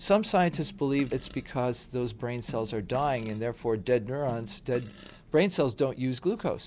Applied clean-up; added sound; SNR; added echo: none; Fart; 19 dB; none.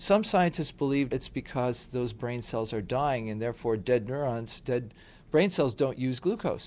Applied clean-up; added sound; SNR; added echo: none; none; none; none.